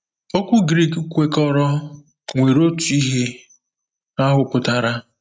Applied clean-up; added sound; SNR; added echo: neural mask model RNNoise.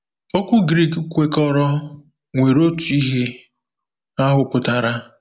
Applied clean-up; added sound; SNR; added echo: none; none; none; none.